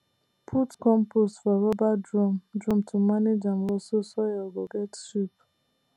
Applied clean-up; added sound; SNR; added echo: none; none; none; none.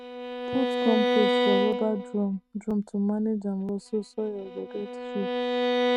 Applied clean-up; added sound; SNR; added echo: neural mask model RNNoise.